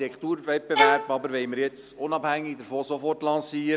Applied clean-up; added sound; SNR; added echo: none; Bowed string instrument; -2 dB; none.